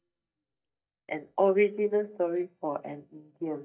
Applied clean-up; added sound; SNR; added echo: neural mask model DeepFilterNet 3.